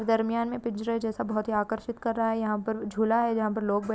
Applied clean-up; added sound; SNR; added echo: none; none; none; none.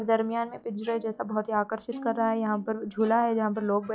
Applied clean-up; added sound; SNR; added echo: classical method log-MMSE.